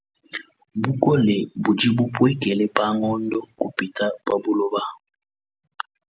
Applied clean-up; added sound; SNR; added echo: none; none; none; none.